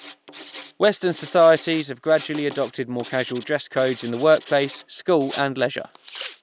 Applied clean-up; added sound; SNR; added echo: none; Writing; 16 dB; none.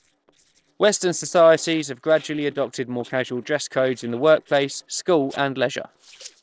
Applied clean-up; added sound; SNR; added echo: neural separator model SepFormer DNS4.